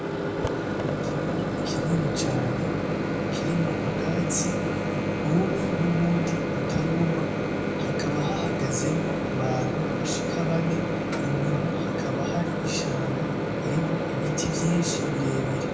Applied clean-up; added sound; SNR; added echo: none; Microwave oven; -3 dB; reverberation time 0.6 s.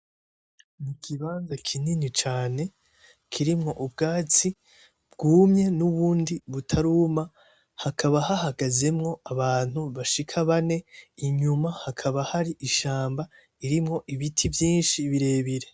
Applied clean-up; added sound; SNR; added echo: none; none; none; none.